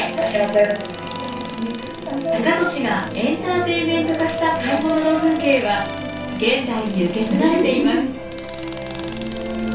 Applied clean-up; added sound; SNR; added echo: none; Tools; 16 dB; reverberation time 0.3 s.